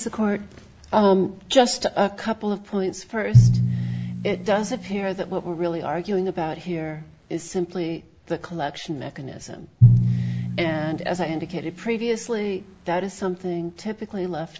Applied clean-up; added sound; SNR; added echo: none; Drum; 1 dB; none.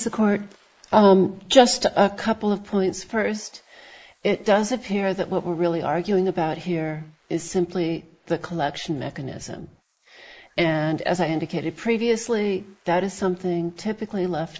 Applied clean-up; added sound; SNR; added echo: neural mask model Resemble Enhance denoiser.